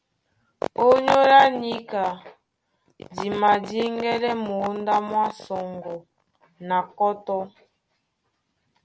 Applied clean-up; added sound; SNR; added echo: none; none; none; none.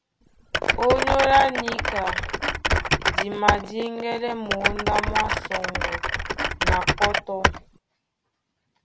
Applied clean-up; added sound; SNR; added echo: none; Typing; -1 dB; none.